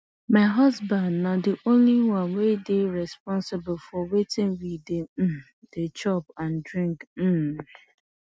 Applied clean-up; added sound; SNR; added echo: none; none; none; none.